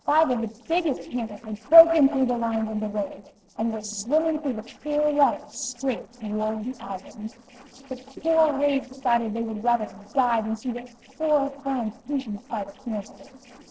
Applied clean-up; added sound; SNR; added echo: neural separator model SepFormer DNS4.